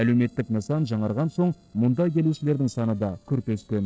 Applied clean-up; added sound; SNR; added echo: neural separator model SepFormer DNS4.